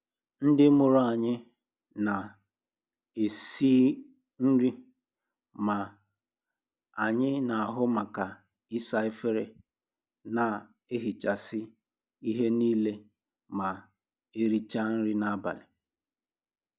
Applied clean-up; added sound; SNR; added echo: none; none; none; none.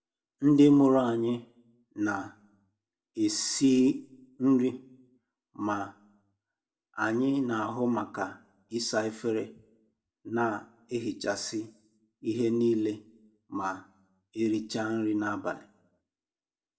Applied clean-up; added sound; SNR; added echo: none; none; none; reverberation time 0.3 s.